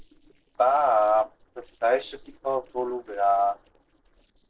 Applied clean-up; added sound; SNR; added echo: neural separator model SepFormer DNS4.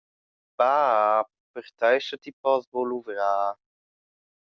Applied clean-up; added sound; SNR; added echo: none; none; none; none.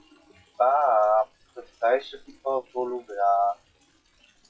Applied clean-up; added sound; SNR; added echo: classical method WPE with log-MMSE.